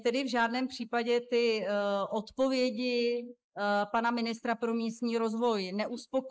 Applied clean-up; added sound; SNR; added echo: neural mask model Resemble Enhance denoiser.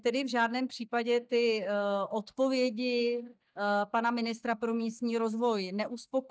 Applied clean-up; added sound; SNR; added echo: neural mask model DeepFilterNet 3.